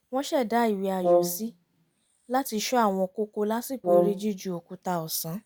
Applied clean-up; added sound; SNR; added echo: none; Brass instrument; -2 dB; none.